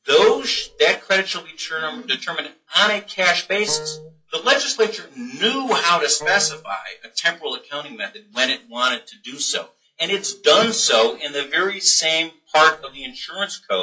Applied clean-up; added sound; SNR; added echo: classical method WPE with log-MMSE.